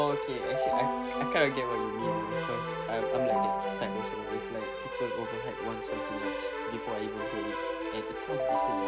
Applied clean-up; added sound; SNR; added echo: none; Keyboard (musical); -4 dB; none.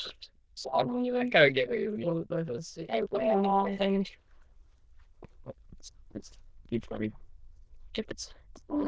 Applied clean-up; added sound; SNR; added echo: neural diffusion model UNIVERSE++.